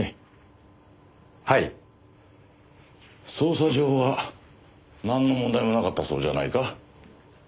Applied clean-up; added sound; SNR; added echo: none; none; none; none.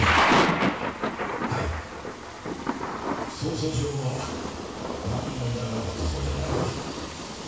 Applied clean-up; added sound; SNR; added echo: none; Thunder / Rain; -4 dB; reverberation time 0.6 s.